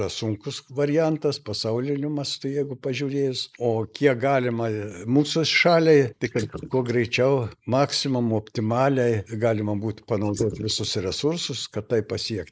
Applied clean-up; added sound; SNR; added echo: neural mask model Resemble Enhance denoiser.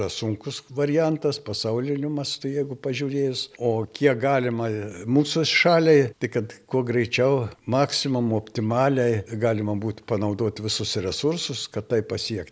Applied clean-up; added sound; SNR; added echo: none; none; none; none.